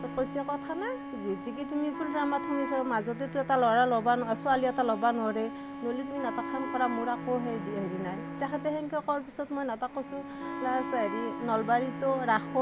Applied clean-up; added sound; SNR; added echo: none; Bowed string instrument + Wind instrument, woodwind instrument; 8 dB; none.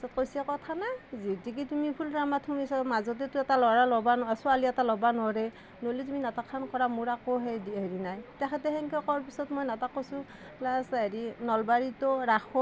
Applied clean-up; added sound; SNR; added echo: none; none; none; none.